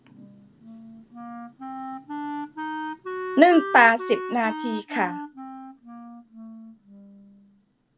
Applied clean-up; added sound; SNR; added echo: none; Wind instrument, woodwind instrument; 10 dB; none.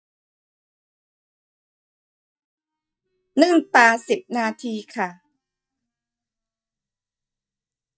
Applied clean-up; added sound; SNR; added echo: neural mask model DeepFilterNet 3.